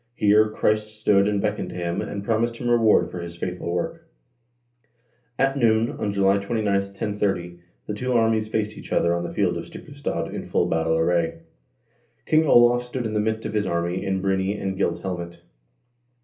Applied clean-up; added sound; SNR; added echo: none; none; none; reverberation time 0.3 s.